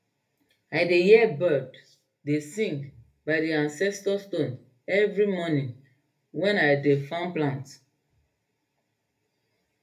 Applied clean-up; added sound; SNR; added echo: none; none; none; reverberation time 0.3 s.